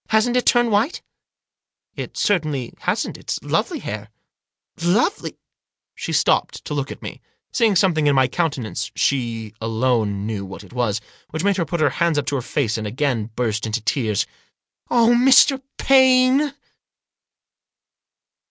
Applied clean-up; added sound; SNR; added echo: none; none; none; none.